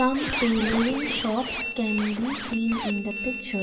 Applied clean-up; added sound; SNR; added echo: none; Squeak; 3 dB; reverberation time 2.0 s.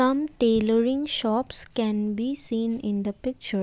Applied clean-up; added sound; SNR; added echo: none; none; none; none.